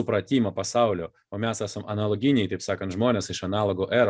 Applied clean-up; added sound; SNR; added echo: none; none; none; none.